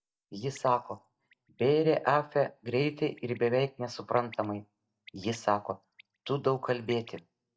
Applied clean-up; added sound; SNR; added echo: neural mask model DeepFilterNet 3.